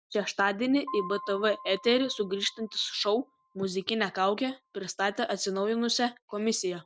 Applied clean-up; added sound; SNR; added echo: none; Piano; 16 dB; none.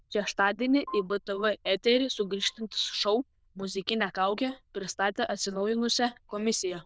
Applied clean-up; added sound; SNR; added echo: neural diffusion model UNIVERSE++.